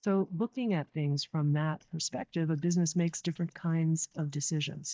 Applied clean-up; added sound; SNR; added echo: neural mask model DeepFilterNet 3.